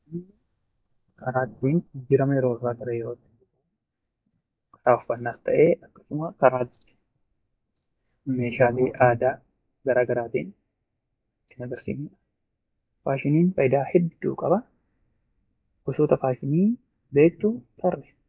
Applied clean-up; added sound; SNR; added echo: neural mask model DeepFilterNet 3.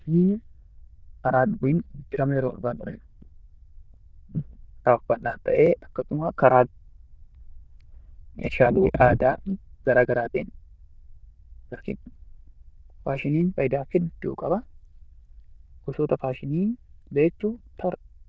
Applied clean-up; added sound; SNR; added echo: neural diffusion model UNIVERSE++.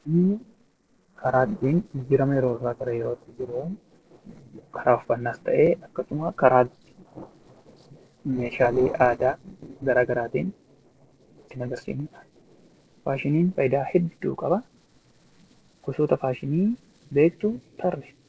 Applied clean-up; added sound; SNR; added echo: neural separator model SepFormer DNS4.